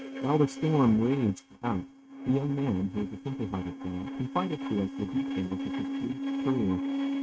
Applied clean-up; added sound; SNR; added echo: neural mask model RNNoise.